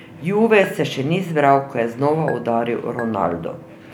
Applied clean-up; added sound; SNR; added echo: none; Chink, clink; 16 dB; none.